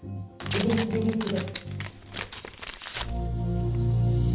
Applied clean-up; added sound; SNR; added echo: none; Tearing; 11 dB; reverberation time 0.6 s.